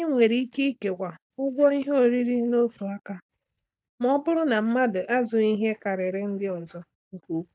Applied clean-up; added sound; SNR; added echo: neural mask model DeepFilterNet 3.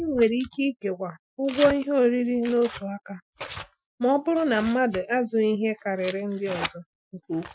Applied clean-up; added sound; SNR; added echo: classical method Wiener filter.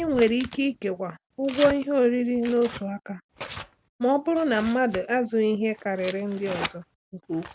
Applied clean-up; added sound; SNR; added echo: none; Tearing; 15 dB; none.